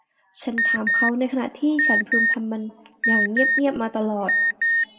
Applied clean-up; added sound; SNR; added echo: none; Alarm; -2 dB; reverberation time 1.3 s.